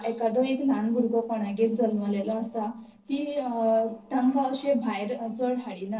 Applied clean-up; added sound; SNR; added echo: neural separator model SepFormer DNS4.